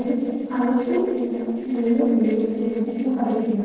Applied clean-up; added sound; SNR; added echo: neural separator model SepFormer DNS4.